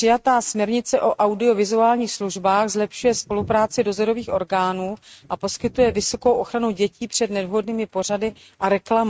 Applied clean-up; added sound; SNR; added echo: neural mask model RNNoise.